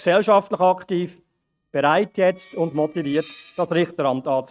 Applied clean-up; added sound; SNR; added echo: neural mask model RNNoise.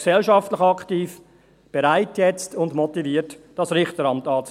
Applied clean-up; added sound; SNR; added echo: none; none; none; none.